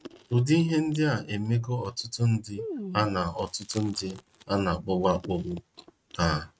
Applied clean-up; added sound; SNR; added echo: neural mask model RNNoise.